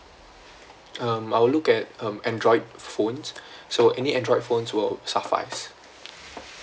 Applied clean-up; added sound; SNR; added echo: none; none; none; none.